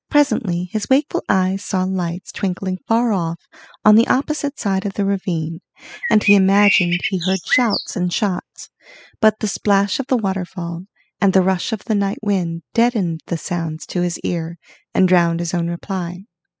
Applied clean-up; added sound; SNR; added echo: classical method spectral subtraction.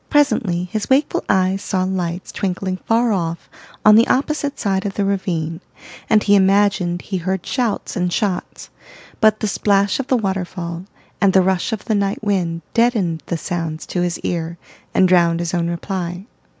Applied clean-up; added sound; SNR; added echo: none; none; none; none.